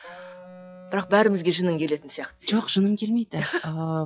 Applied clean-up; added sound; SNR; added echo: classical method log-MMSE.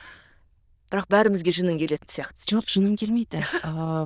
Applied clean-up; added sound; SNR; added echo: neural diffusion model UNIVERSE++.